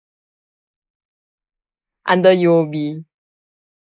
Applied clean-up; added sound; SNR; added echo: neural mask model Resemble Enhance denoiser.